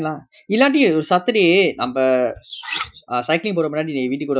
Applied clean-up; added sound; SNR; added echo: classical method Wiener filter.